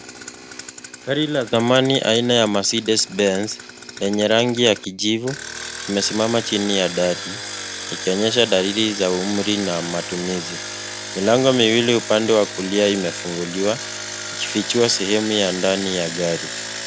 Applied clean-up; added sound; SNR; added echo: none; Engine; 10 dB; none.